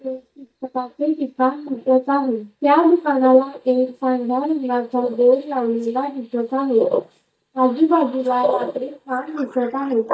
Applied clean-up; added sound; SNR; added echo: neural mask model DeepFilterNet 3.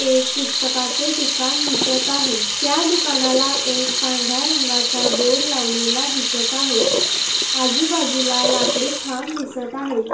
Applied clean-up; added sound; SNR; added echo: none; Sink (filling or washing) / Water tap, faucet; -3 dB; reverberation time 0.7 s.